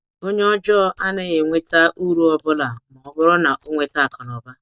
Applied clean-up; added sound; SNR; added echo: neural mask model DeepFilterNet 3.